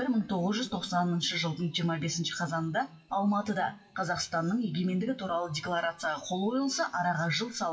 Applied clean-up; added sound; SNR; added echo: classical method WPE with log-MMSE.